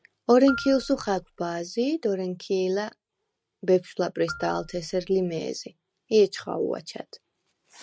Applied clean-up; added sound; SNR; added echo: neural mask model RNNoise.